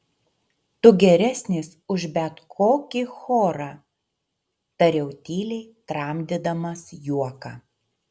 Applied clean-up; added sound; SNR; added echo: none; none; none; none.